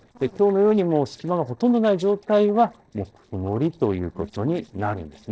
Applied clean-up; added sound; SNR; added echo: neural separator model SepFormer DNS4.